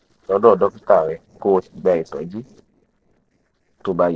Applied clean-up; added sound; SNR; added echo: neural separator model SepFormer DNS4.